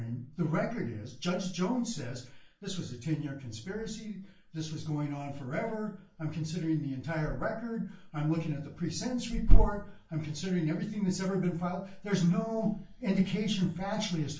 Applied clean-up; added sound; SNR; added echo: none; none; none; reverberation time 0.3 s.